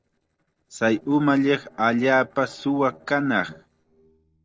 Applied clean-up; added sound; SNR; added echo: neural separator model SepFormer DNS4.